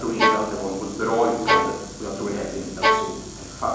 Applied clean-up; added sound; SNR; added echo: none; Bowed string instrument; -3 dB; reverberation time 1.0 s.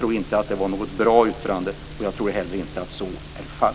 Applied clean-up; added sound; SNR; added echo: none; none; none; none.